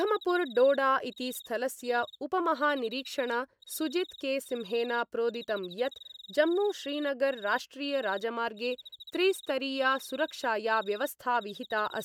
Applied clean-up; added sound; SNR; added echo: none; Cricket; 20 dB; none.